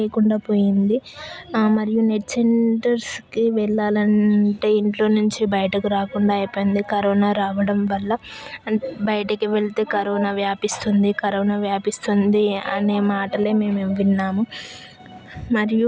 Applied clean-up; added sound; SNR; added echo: none; none; none; none.